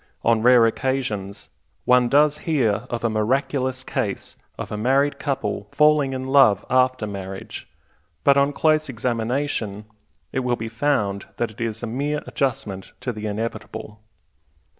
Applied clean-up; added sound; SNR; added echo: none; none; none; none.